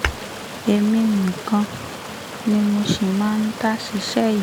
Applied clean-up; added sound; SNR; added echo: none; Stream + Tap / Hammer / Glass; 10 dB; none.